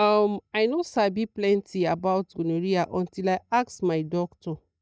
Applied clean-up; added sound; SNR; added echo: neural mask model DeepFilterNet 3.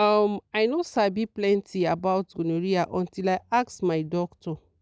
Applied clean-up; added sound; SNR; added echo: none; none; none; none.